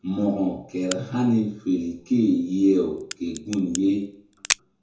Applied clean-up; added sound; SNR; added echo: none; Crack; 11 dB; reverberation time 0.6 s.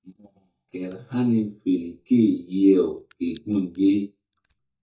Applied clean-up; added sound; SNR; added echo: neural mask model DeepFilterNet 3.